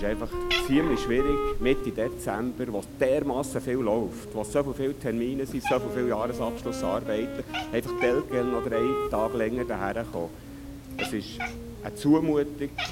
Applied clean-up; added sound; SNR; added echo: none; Cat + Wind instrument, woodwind instrument; 5 dB; none.